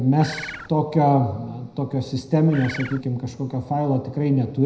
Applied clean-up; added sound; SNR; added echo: none; Bird; 12 dB; reverberation time 0.8 s.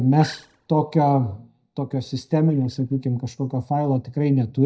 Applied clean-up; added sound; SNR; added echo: neural mask model DeepFilterNet 3.